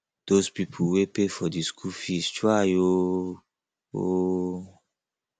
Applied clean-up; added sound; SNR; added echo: none; none; none; none.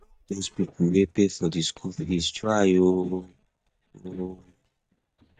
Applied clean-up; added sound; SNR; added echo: neural mask model DeepFilterNet 3.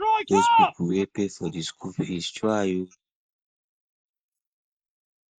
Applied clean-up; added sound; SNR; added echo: neural mask model Resemble Enhance denoiser.